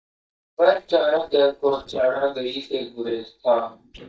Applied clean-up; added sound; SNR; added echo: neural mask model DeepFilterNet 3.